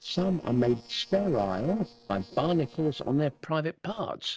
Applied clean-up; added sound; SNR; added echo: neural separator model SepFormer DNS4.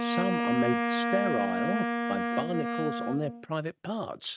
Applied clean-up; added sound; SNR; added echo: neural mask model RNNoise.